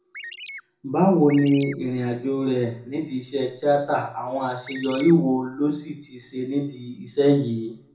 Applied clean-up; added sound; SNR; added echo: none; Chirp, tweet; 14 dB; reverberation time 0.5 s.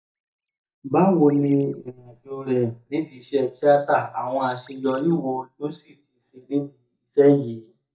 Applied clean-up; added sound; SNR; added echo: neural mask model DeepFilterNet 3.